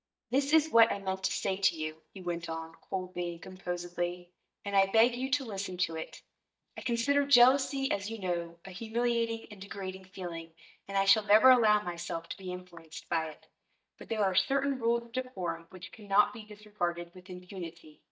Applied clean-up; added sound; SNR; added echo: neural mask model DeepFilterNet 3.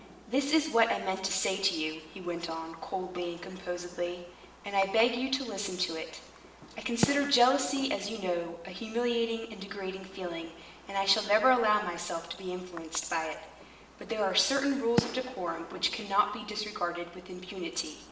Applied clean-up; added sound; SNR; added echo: none; Fireworks; 12 dB; reverberation time 0.8 s.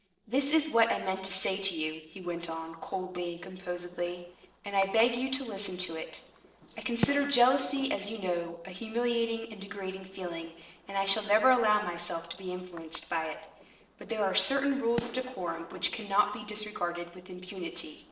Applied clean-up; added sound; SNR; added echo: neural separator model SepFormer DNS4.